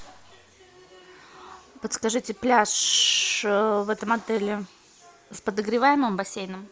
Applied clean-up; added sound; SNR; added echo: none; none; none; none.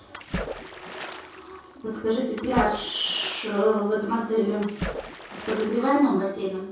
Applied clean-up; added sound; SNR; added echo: none; Splash, splatter; 11 dB; reverberation time 0.6 s.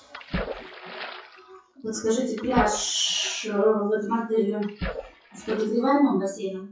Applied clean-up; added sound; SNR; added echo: classical method WPE with log-MMSE.